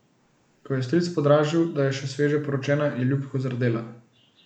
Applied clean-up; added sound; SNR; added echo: neural mask model Resemble Enhance denoiser.